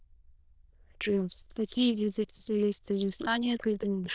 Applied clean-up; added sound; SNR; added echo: neural diffusion model UNIVERSE++.